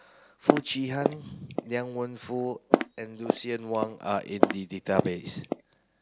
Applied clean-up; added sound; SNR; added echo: none; Walk, footsteps; -3 dB; none.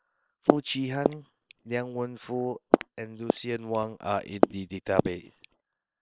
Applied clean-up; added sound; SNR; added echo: neural separator model SepFormer WHAM!.